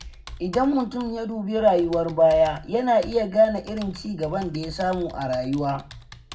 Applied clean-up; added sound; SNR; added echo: none; Computer keyboard; 19 dB; reverberation time 0.3 s.